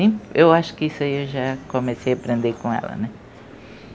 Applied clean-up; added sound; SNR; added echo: none; none; none; none.